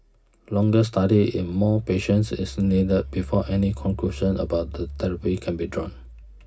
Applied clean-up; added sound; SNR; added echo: none; Engine; 15 dB; reverberation time 0.4 s.